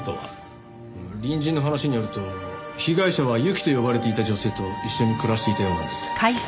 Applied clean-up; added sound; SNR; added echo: none; none; none; none.